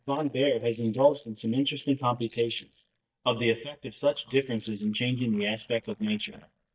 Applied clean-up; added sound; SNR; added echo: neural mask model DeepFilterNet 3.